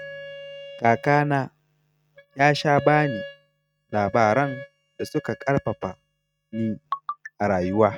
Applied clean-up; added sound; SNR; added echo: neural mask model RNNoise.